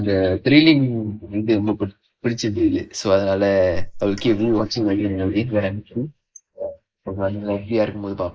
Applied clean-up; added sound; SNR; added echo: neural mask model Resemble Enhance denoiser.